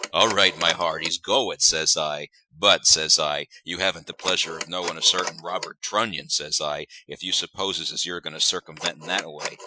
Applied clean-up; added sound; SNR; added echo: classical method Wiener filter.